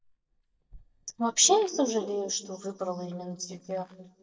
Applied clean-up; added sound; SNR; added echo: neural mask model DeepFilterNet 3.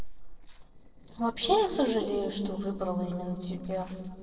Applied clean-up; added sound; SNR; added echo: neural separator model SepFormer DNS4.